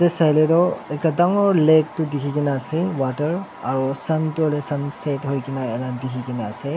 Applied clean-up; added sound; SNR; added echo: none; none; none; none.